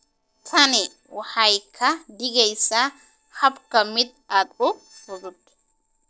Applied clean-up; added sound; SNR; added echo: neural separator model SepFormer DNS4.